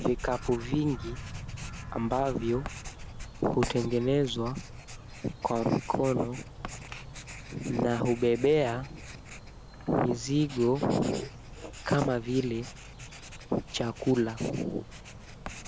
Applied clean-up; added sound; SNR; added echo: none; Writing + Bird vocalization, bird call, bird song; 11 dB; none.